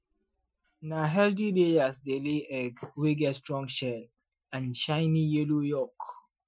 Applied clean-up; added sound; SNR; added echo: classical method Wiener filter.